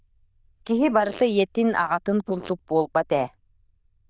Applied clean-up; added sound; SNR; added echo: neural diffusion model UNIVERSE++.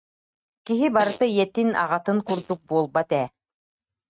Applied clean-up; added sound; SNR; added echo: neural mask model RNNoise.